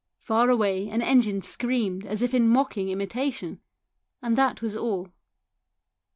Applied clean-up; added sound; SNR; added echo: none; none; none; none.